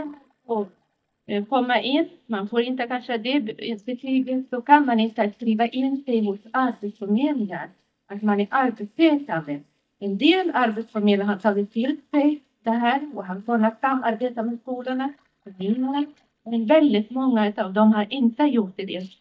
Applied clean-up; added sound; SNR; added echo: neural mask model DeepFilterNet 3.